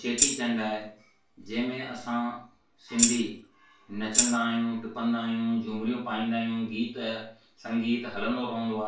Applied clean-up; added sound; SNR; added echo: none; Tambourine; -3 dB; reverberation time 0.3 s.